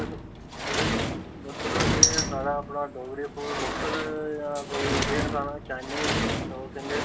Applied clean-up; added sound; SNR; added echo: none; Sliding door; -4 dB; reverberation time 2.1 s.